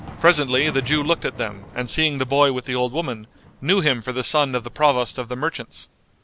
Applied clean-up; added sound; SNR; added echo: none; Thunder; 20 dB; none.